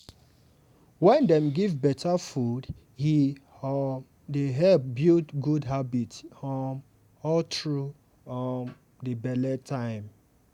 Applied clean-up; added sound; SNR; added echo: none; none; none; none.